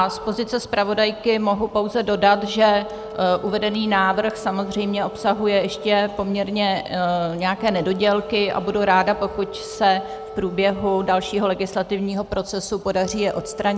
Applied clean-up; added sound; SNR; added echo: none; Wind instrument, woodwind instrument; 16 dB; none.